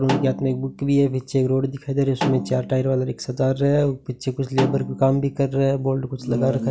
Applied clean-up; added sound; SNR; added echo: none; Snare drum; 11 dB; none.